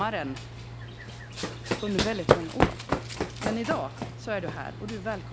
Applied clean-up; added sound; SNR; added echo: none; Run; -3 dB; none.